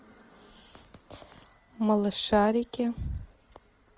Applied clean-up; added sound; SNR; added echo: none; none; none; none.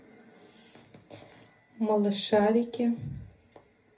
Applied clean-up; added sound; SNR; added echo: none; none; none; reverberation time 0.3 s.